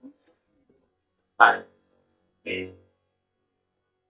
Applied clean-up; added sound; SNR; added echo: neural mask model DeepFilterNet 3.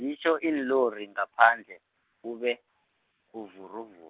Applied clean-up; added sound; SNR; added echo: none; none; none; none.